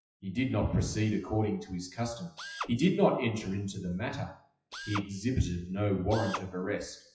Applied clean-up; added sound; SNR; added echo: classical method WPE with log-MMSE.